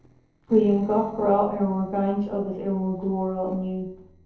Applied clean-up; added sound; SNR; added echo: neural separator model SepFormer DNS4.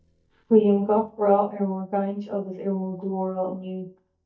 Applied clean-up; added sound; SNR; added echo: neural mask model DeepFilterNet 3.